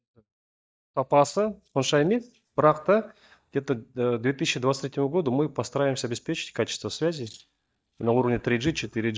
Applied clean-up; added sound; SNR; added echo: neural mask model DeepFilterNet 3.